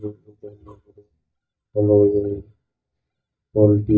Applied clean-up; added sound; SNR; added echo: neural mask model DeepFilterNet 3.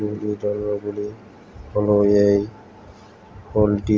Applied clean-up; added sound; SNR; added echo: none; none; none; none.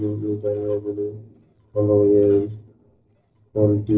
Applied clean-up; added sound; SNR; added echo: neural separator model SepFormer DNS4.